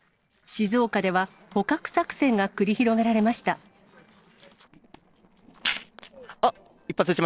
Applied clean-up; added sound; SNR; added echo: neural separator model SepFormer DNS4.